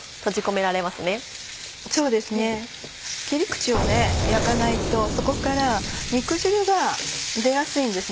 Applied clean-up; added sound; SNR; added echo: none; Explosion; 2 dB; none.